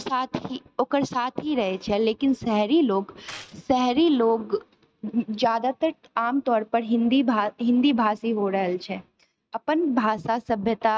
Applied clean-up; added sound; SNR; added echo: neural mask model RNNoise.